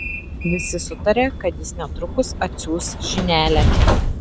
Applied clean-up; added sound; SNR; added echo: none; Train; -1 dB; none.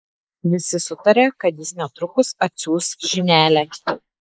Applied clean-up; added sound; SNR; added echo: neural mask model Resemble Enhance denoiser.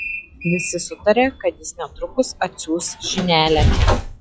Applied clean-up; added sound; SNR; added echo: classical method log-MMSE.